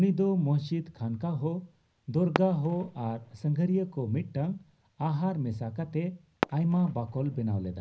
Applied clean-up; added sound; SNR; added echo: none; Fireworks; 13 dB; reverberation time 0.4 s.